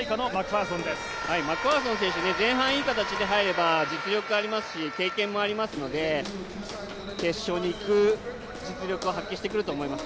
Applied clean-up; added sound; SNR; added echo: none; Walk, footsteps; 17 dB; none.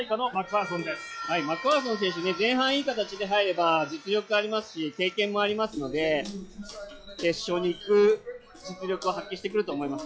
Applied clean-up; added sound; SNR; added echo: classical method log-MMSE.